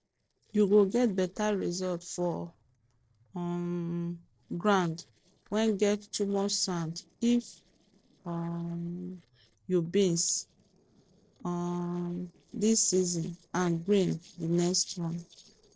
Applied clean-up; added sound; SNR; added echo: neural separator model SepFormer DNS4.